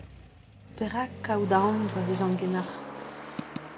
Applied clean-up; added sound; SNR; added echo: none; Motor vehicle (road); 9 dB; none.